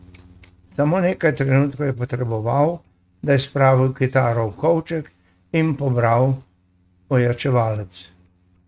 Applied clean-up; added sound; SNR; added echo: neural mask model RNNoise.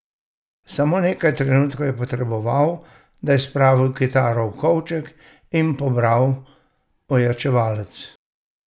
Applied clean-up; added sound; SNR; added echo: none; none; none; none.